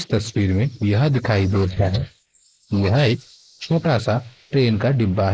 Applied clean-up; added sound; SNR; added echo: neural mask model Resemble Enhance denoiser.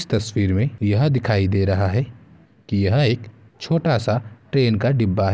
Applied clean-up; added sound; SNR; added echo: none; none; none; none.